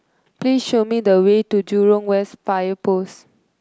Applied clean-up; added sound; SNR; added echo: none; none; none; none.